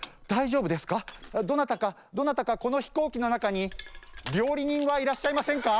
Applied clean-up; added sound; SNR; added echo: none; Crushing; 19 dB; none.